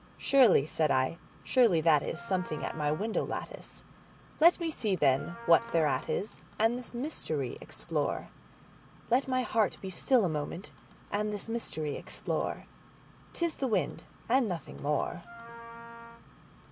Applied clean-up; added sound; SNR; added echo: none; Wind instrument, woodwind instrument; 16 dB; none.